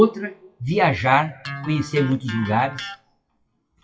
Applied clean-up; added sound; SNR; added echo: classical method WPE with log-MMSE.